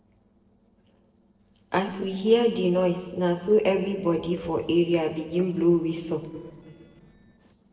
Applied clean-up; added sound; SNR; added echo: neural separator model SepFormer DNS4.